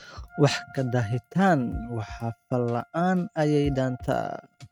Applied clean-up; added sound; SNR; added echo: neural mask model RNNoise.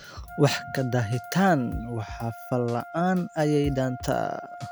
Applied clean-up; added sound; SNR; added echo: none; Wind instrument, woodwind instrument + Drum kit; 14 dB; none.